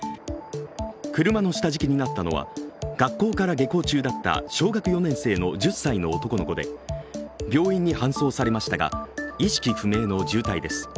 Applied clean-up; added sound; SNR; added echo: none; none; none; none.